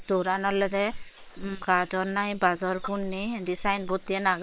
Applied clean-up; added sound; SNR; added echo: neural separator model SepFormer WHAM!.